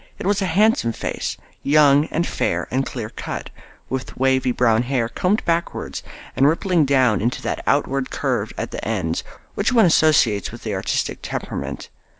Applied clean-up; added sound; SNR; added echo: none; none; none; none.